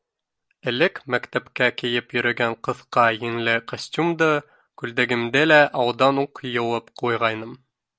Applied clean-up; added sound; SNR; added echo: none; none; none; none.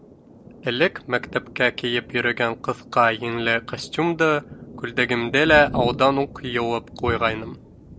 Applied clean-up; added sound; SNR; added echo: none; Thunder; 13 dB; none.